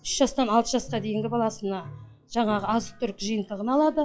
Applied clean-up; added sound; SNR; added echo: classical method log-MMSE.